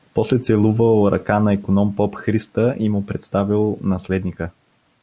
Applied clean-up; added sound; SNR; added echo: none; none; none; none.